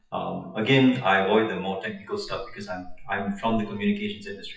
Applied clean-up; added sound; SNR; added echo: classical method WPE with log-MMSE.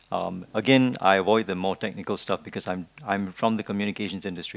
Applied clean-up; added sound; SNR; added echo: none; none; none; none.